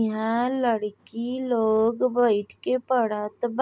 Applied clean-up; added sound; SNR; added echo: none; none; none; none.